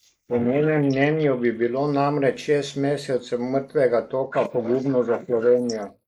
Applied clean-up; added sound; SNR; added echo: neural mask model Resemble Enhance denoiser.